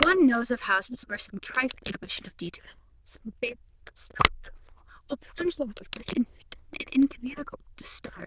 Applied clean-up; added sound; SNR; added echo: neural diffusion model UNIVERSE++.